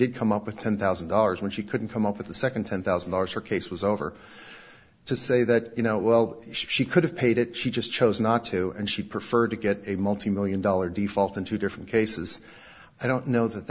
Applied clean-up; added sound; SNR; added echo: none; none; none; none.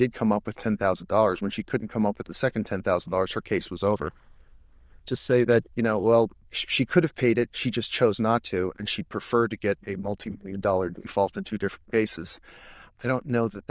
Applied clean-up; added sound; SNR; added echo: neural diffusion model UNIVERSE++.